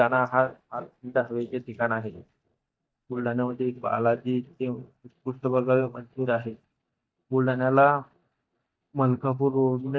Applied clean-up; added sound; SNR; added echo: neural mask model DeepFilterNet 3.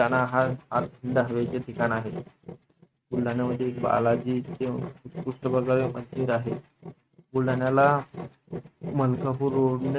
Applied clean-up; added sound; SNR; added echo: neural mask model RNNoise.